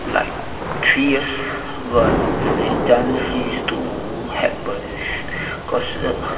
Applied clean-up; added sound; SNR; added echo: none; Thunder / Rain; 3 dB; reverberation time 2.3 s.